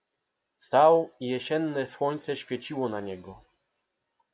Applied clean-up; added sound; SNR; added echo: none; none; none; none.